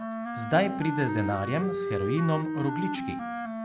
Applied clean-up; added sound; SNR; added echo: none; Wind instrument, woodwind instrument; 3 dB; none.